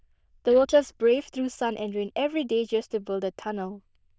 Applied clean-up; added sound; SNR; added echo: neural diffusion model UNIVERSE++.